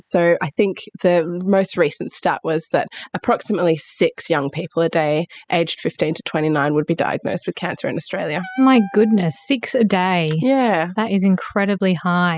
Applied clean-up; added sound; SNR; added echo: classical method spectral subtraction.